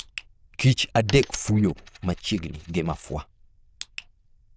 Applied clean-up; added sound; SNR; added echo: neural diffusion model UNIVERSE++.